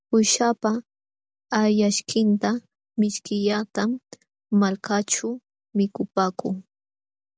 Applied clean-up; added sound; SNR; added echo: none; none; none; none.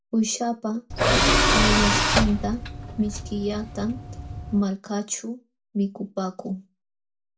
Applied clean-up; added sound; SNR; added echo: none; Tools; -5 dB; reverberation time 0.2 s.